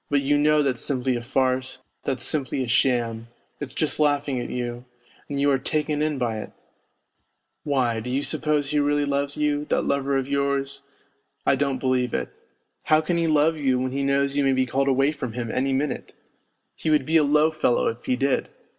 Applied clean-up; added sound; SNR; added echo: none; none; none; none.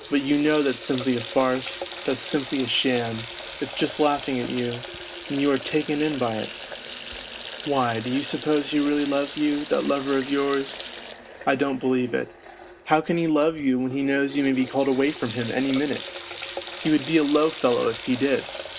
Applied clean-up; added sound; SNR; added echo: none; Water tap, faucet; 13 dB; none.